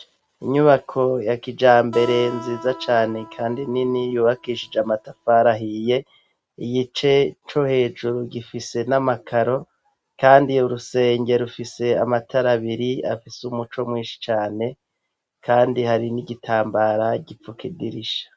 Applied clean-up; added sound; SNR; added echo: none; Acoustic guitar; 17 dB; none.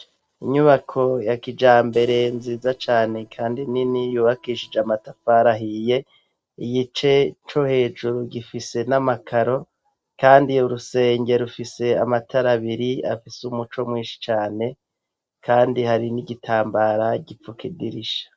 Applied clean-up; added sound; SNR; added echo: neural separator model SepFormer DNS4.